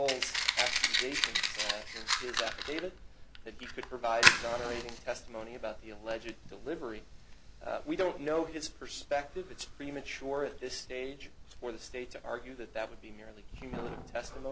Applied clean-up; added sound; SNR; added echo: none; Fire; -2 dB; none.